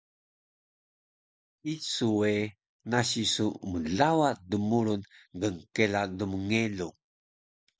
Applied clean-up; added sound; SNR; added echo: none; none; none; none.